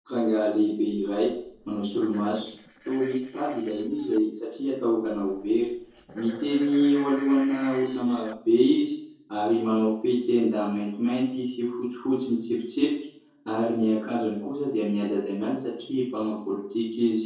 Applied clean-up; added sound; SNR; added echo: neural separator model SepFormer DNS4.